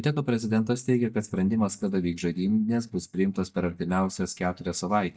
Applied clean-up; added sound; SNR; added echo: neural mask model DeepFilterNet 3.